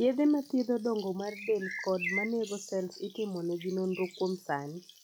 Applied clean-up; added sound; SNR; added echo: classical method log-MMSE.